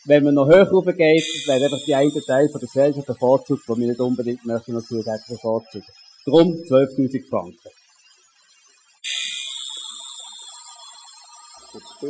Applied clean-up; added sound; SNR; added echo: classical method Wiener filter.